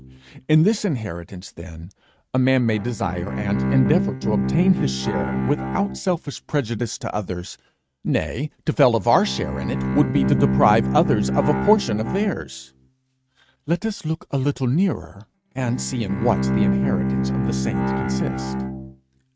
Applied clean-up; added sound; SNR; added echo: neural mask model RNNoise.